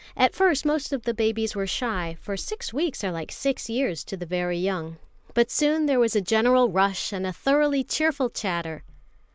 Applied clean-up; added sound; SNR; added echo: none; none; none; none.